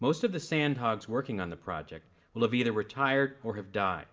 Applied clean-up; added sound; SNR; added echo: none; none; none; reverberation time 0.4 s.